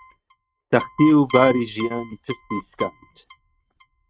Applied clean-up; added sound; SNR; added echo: neural mask model RNNoise.